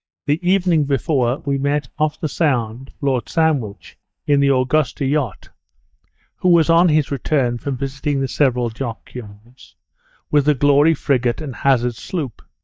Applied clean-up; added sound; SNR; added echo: neural mask model DeepFilterNet 3.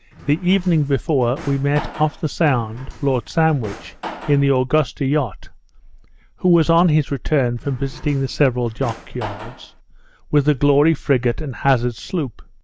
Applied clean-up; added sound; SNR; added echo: none; Drawer open or close; 17 dB; none.